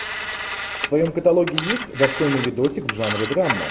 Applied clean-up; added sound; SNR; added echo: none; Telephone; 5 dB; none.